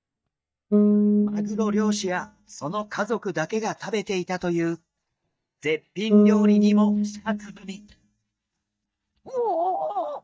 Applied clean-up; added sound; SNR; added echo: neural mask model DeepFilterNet 3.